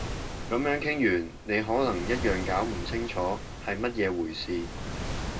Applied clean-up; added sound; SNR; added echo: none; Waves, surf; 6 dB; reverberation time 0.2 s.